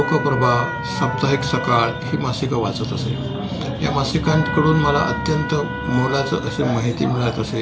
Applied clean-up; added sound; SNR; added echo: none; Trumpet; 10 dB; none.